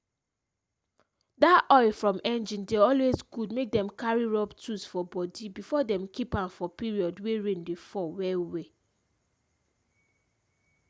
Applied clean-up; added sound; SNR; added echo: none; none; none; none.